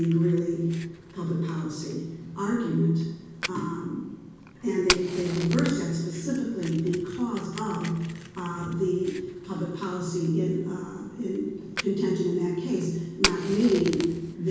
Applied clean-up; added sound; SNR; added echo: none; Fire; 11 dB; reverberation time 1.2 s.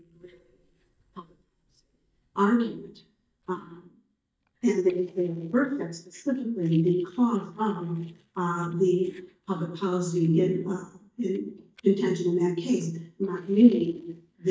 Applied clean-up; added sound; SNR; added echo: neural mask model DeepFilterNet 3.